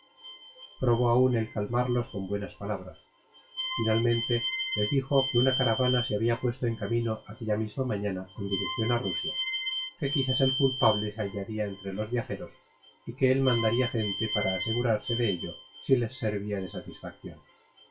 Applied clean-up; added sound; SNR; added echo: classical method WPE with log-MMSE.